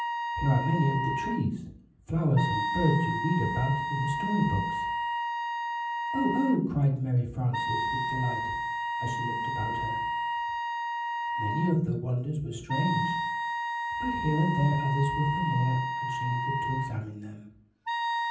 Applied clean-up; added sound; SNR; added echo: none; Wind instrument, woodwind instrument; 2 dB; reverberation time 0.6 s.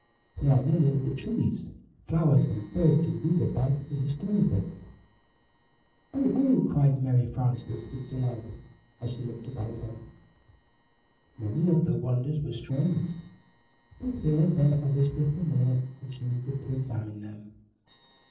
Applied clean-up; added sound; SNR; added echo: neural separator model SepFormer DNS4.